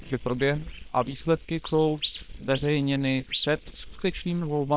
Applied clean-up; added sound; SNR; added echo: neural separator model SepFormer WHAM!.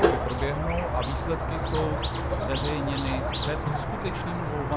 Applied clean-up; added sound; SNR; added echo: none; Squeak; -4 dB; none.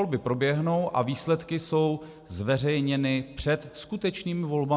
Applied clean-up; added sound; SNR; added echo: none; none; none; none.